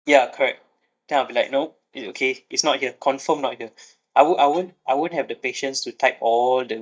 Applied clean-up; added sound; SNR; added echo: neural mask model DeepFilterNet 3.